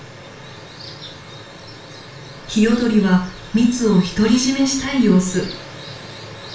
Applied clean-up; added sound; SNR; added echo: none; none; none; reverberation time 0.3 s.